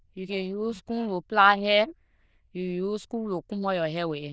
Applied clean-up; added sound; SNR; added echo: neural diffusion model UNIVERSE++.